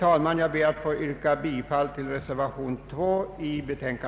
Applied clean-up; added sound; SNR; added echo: none; none; none; none.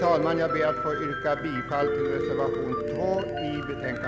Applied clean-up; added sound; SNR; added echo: none; Piano; 1 dB; none.